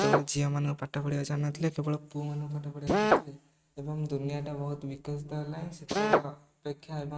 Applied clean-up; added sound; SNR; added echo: neural mask model RNNoise.